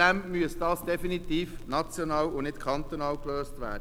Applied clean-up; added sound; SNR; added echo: none; Crackle; 9 dB; none.